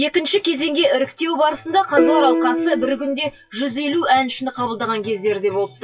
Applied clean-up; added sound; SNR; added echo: classical method WPE with log-MMSE.